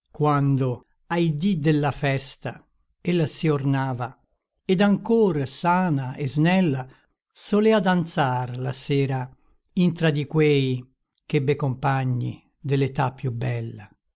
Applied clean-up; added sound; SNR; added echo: none; none; none; none.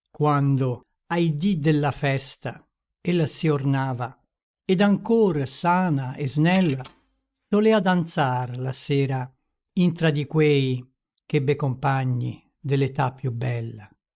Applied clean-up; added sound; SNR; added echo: neural mask model RNNoise.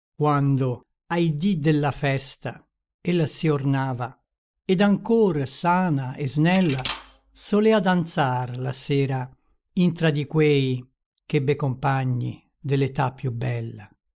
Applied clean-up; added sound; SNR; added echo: neural mask model DeepFilterNet 3.